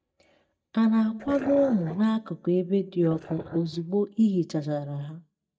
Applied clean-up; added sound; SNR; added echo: neural mask model DeepFilterNet 3.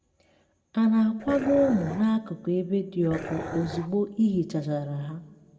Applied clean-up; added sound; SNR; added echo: none; Dog; 9 dB; reverberation time 1.1 s.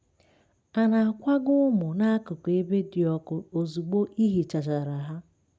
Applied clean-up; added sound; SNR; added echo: none; none; none; none.